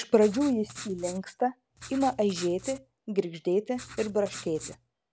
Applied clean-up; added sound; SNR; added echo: none; Writing; 16 dB; none.